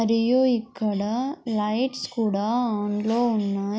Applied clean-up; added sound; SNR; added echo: none; none; none; none.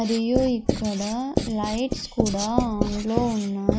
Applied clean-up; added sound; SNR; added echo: none; Writing; 2 dB; none.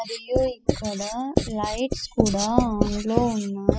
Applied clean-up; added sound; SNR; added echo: classical method spectral subtraction.